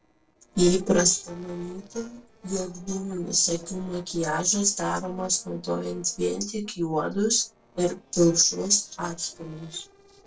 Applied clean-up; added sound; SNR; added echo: neural separator model SepFormer DNS4.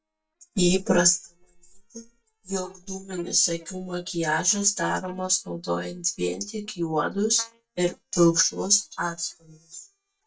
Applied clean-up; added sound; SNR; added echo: neural mask model DeepFilterNet 3.